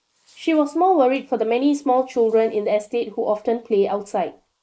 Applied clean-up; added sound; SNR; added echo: neural mask model Resemble Enhance denoiser.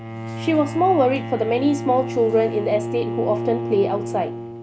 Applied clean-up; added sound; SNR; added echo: none; Bowed string instrument; 7 dB; none.